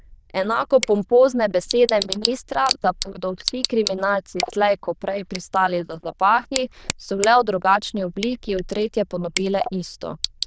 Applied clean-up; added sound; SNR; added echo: neural diffusion model UNIVERSE++.